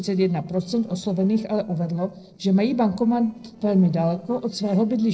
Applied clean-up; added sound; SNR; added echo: neural separator model SepFormer DNS4.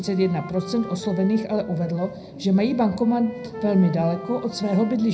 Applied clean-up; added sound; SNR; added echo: none; Wind instrument, woodwind instrument; 15 dB; reverberation time 0.3 s.